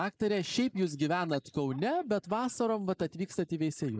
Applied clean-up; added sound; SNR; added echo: neural mask model Resemble Enhance denoiser.